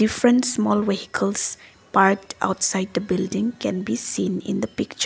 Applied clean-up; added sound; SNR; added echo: none; none; none; none.